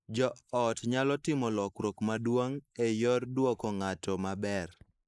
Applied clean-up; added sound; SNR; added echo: neural mask model Resemble Enhance denoiser.